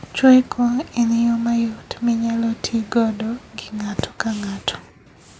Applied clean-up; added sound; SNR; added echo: none; none; none; none.